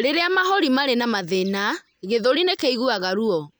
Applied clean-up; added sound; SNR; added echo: none; none; none; none.